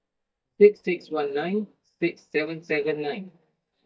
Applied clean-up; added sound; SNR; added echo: neural mask model DeepFilterNet 3.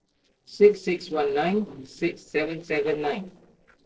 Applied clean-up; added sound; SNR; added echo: neural separator model SepFormer DNS4.